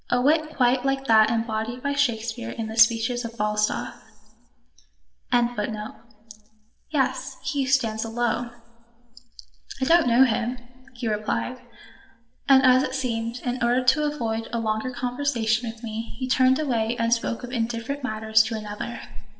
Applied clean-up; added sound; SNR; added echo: neural separator model SepFormer DNS4.